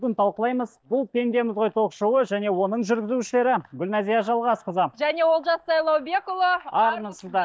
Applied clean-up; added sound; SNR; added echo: neural mask model DeepFilterNet 3.